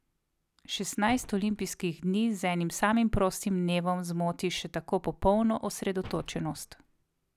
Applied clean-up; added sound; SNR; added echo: none; Slam; 19 dB; none.